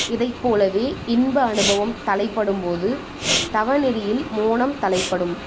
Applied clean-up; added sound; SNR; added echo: none; Respiratory sounds; 9 dB; none.